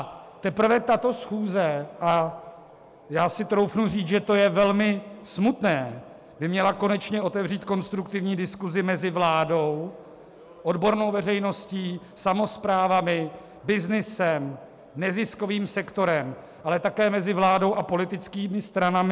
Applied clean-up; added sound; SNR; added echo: none; none; none; none.